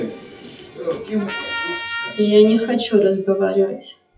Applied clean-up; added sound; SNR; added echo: classical method WPE with log-MMSE.